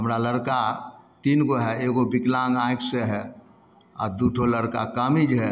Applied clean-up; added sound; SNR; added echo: none; none; none; none.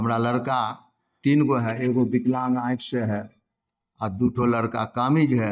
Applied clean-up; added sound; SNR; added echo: neural mask model DeepFilterNet 3.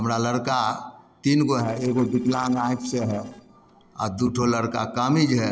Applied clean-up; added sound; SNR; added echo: neural separator model SepFormer DNS4.